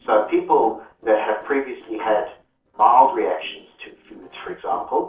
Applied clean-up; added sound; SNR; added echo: neural separator model SepFormer DNS4.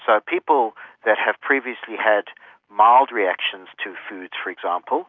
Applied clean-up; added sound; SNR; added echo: none; none; none; none.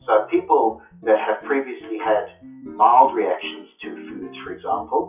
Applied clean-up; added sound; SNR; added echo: classical method WPE with log-MMSE.